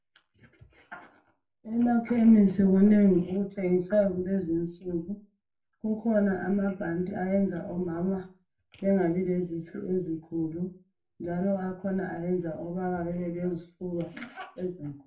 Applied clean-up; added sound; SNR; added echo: none; none; none; reverberation time 0.2 s.